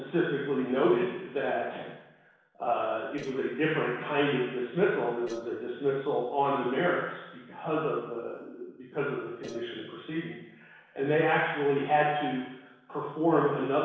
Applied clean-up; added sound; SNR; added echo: neural separator model SepFormer DNS4.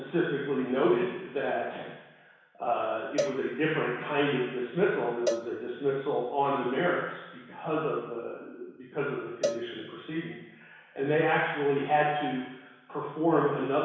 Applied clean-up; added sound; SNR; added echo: none; Cowbell; 9 dB; reverberation time 1.1 s.